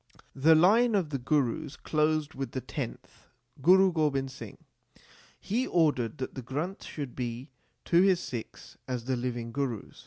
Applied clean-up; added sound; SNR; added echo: none; none; none; none.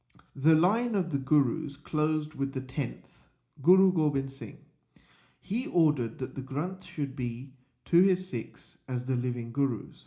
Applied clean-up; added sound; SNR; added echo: none; none; none; reverberation time 0.4 s.